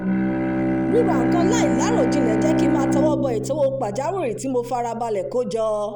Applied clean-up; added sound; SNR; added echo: none; Bowed string instrument; -2 dB; none.